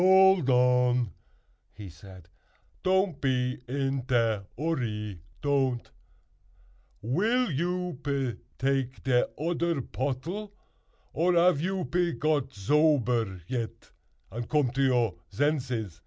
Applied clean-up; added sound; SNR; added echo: none; none; none; none.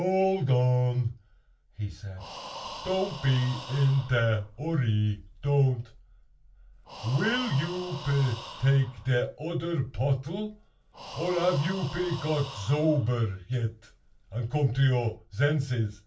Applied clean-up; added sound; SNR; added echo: none; Breathing; 16 dB; reverberation time 0.2 s.